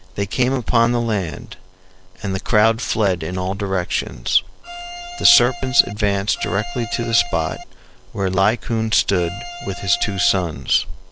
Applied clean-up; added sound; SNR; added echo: none; Bowed string instrument; 13 dB; none.